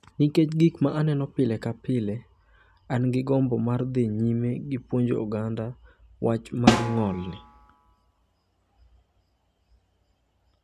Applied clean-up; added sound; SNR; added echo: none; Snare drum; 0 dB; none.